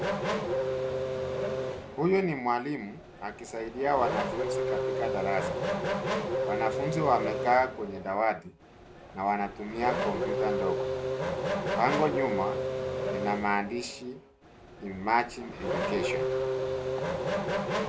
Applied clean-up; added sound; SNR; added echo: none; Race car, auto racing / Accelerating, revving, vroom; 0 dB; none.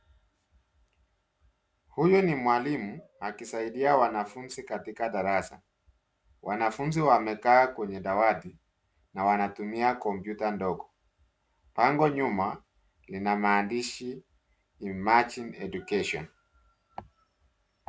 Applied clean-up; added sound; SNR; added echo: none; none; none; none.